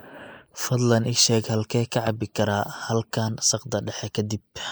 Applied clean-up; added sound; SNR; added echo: neural mask model Resemble Enhance denoiser.